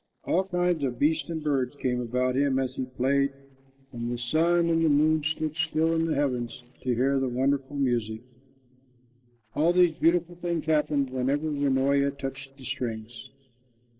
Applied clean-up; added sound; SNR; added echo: neural separator model SepFormer DNS4.